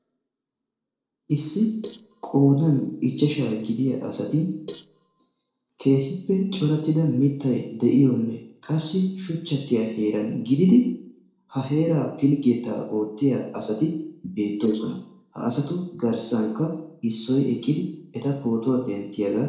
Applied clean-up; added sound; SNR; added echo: neural separator model SepFormer DNS4.